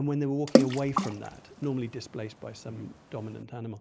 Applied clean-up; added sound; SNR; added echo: none; Water / Splash, splatter; -2 dB; none.